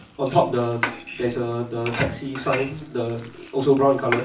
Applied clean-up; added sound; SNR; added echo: none; Frying (food); 10 dB; reverberation time 0.3 s.